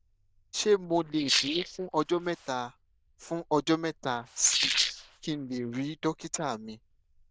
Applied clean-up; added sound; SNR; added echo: neural diffusion model UNIVERSE++.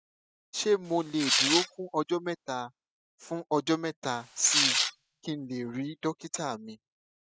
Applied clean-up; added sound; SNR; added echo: classical method spectral subtraction.